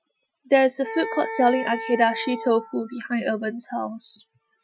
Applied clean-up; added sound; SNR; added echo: classical method Wiener filter.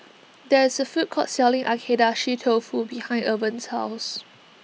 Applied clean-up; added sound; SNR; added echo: none; none; none; none.